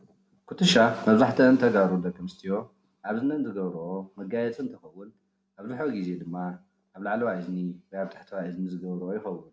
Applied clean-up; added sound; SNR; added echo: none; none; none; none.